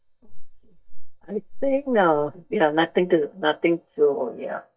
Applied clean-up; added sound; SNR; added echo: neural mask model DeepFilterNet 3.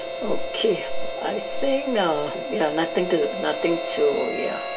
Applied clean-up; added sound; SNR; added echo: none; Harmonica; 6 dB; reverberation time 0.2 s.